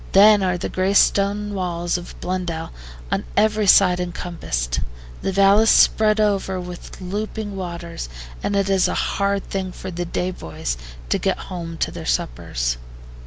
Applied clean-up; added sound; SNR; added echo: none; none; none; none.